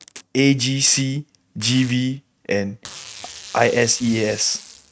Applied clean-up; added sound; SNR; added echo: neural mask model RNNoise.